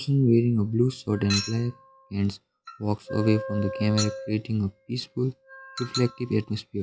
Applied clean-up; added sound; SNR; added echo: classical method log-MMSE.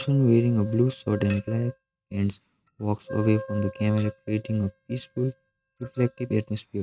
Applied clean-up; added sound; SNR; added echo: neural mask model RNNoise.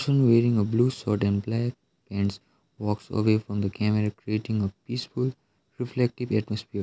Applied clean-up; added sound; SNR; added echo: none; none; none; none.